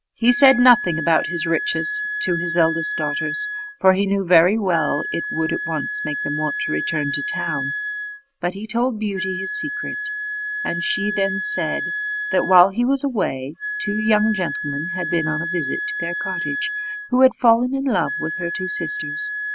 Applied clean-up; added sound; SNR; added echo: none; Wind instrument, woodwind instrument; 5 dB; none.